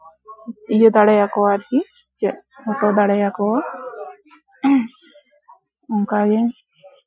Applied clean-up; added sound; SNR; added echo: classical method Wiener filter.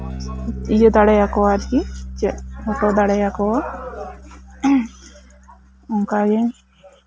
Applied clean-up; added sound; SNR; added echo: none; Bass guitar; 13 dB; none.